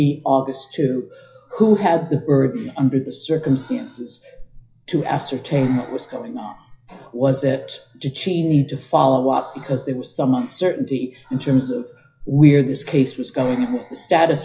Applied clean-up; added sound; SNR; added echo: classical method WPE with log-MMSE.